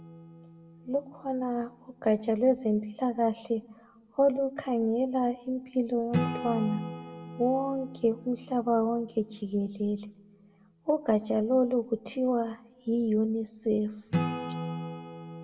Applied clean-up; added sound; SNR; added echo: none; Acoustic guitar / Strum; 11 dB; reverberation time 0.5 s.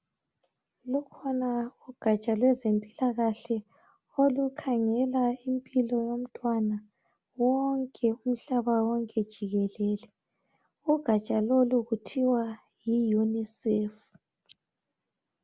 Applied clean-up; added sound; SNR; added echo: none; none; none; none.